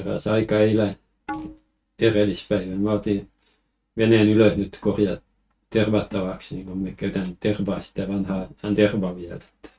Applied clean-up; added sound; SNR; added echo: neural mask model RNNoise.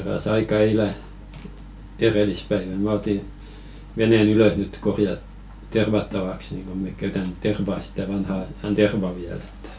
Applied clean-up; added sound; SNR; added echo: none; none; none; none.